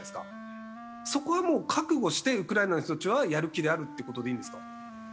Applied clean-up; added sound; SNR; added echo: none; Wind instrument, woodwind instrument; 16 dB; none.